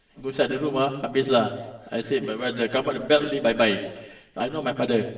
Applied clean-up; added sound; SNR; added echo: none; none; none; reverberation time 1.1 s.